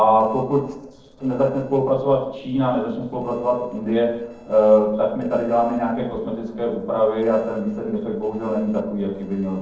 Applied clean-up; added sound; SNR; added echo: neural separator model SepFormer DNS4.